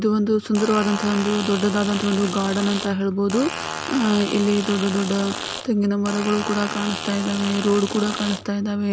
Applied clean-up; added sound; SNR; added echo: none; Fart; 9 dB; none.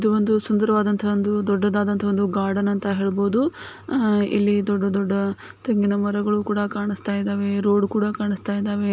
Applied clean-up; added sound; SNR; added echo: none; none; none; none.